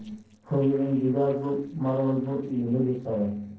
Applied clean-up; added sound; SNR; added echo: neural separator model SepFormer DNS4.